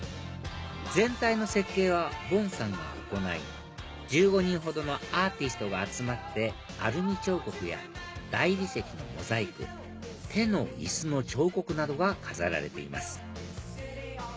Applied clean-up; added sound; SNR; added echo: none; none; none; none.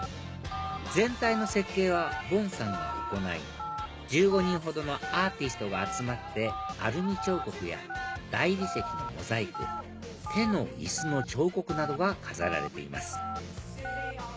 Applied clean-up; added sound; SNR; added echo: none; Telephone; 9 dB; none.